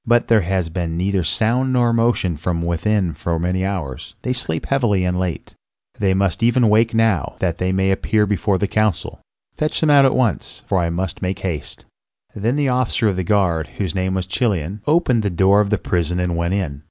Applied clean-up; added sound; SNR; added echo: none; none; none; none.